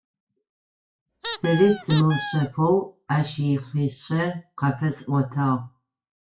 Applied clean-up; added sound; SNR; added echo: classical method WPE with log-MMSE.